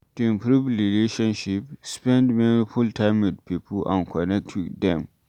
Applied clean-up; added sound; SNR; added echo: none; none; none; none.